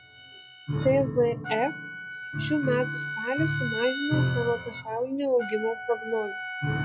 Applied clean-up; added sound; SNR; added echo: classical method log-MMSE.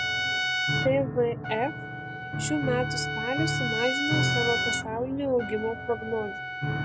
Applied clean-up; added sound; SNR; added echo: none; Trumpet + Piano; -1 dB; none.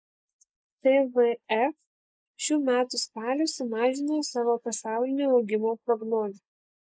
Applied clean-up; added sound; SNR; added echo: neural mask model Resemble Enhance denoiser.